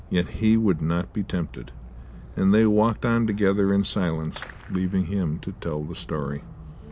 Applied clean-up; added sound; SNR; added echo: none; Fireworks; 16 dB; none.